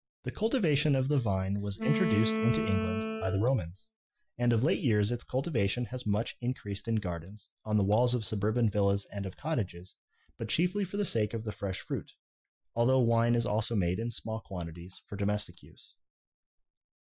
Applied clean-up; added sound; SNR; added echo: classical method Wiener filter.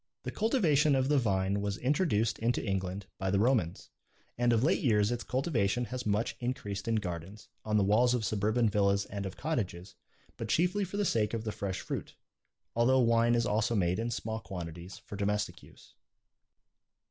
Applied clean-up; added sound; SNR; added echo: none; none; none; none.